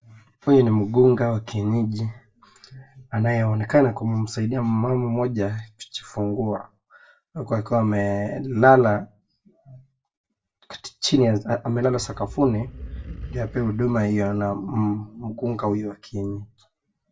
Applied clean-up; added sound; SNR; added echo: none; Animal; 14 dB; reverberation time 0.2 s.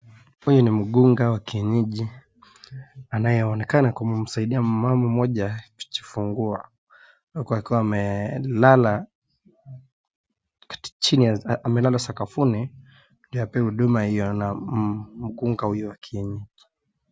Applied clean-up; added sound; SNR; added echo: none; none; none; none.